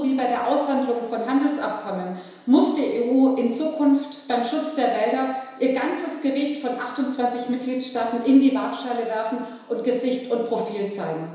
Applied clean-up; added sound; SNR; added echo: none; none; none; reverberation time 1.0 s.